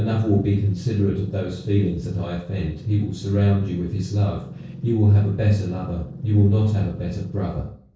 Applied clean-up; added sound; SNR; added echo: neural separator model SepFormer DNS4.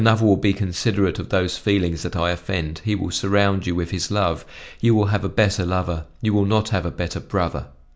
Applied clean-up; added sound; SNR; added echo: none; none; none; none.